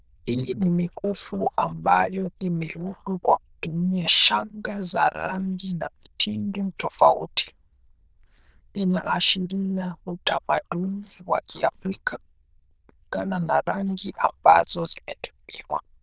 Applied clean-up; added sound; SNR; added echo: neural diffusion model UNIVERSE++.